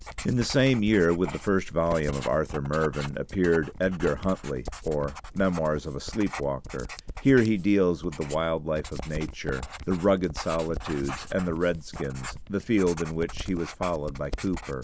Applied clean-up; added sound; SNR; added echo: none; Writing; 12 dB; none.